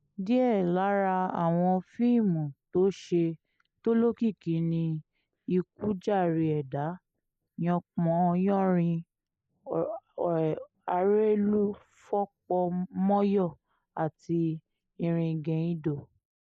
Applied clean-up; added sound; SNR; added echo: neural mask model Resemble Enhance denoiser.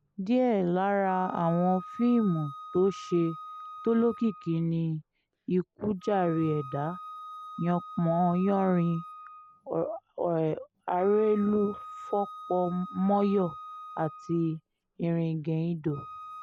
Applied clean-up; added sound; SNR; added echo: none; Wind instrument, woodwind instrument; 16 dB; none.